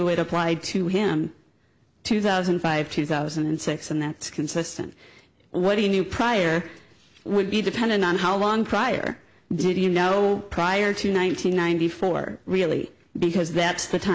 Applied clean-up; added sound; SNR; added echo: none; none; none; none.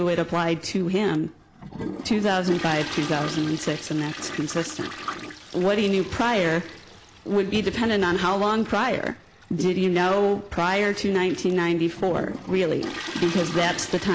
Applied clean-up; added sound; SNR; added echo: none; Toilet flush; 13 dB; none.